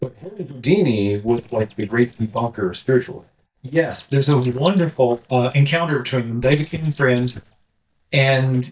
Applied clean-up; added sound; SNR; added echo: neural mask model DeepFilterNet 3.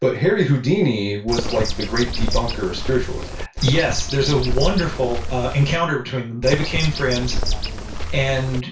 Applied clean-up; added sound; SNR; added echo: none; Bird; 2 dB; reverberation time 0.3 s.